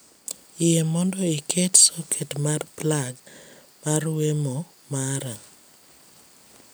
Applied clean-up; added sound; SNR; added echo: none; none; none; none.